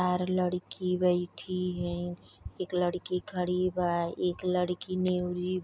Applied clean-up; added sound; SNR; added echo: none; none; none; none.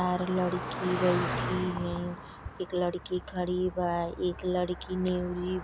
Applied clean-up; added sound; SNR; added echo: none; Car passing by; 7 dB; none.